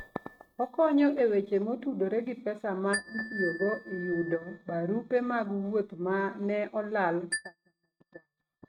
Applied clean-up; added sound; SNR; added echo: neural mask model RNNoise.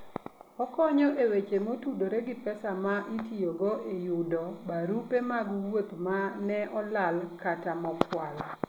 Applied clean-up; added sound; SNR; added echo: none; none; none; none.